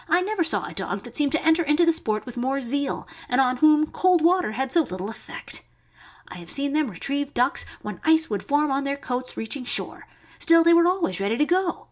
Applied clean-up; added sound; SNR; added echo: none; none; none; none.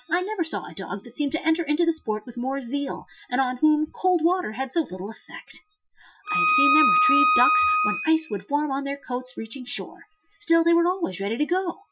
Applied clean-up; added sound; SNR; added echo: classical method Wiener filter.